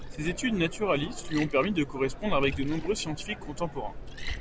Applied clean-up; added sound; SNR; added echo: none; Liquid; 7 dB; none.